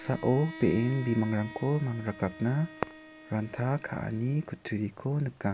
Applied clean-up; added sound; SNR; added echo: none; Bowed string instrument; 17 dB; none.